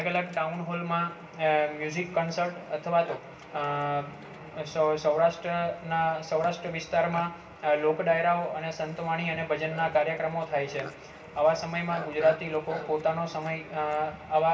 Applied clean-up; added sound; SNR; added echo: none; Livestock, farm animals, working animals; 19 dB; reverberation time 0.8 s.